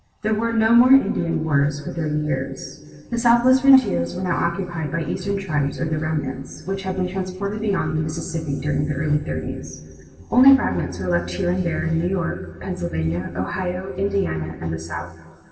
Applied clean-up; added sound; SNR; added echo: none; none; none; reverberation time 2.2 s.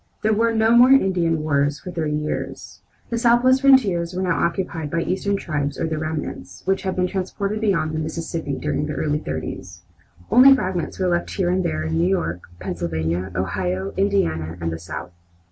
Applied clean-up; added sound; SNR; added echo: none; none; none; none.